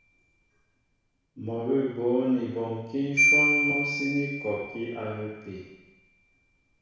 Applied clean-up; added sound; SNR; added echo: none; Marimba, xylophone; 0 dB; reverberation time 1.1 s.